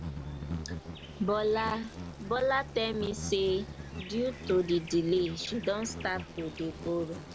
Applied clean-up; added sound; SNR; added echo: none; Insect; 9 dB; none.